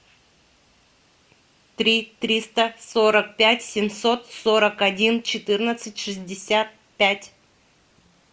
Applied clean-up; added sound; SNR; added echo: none; none; none; none.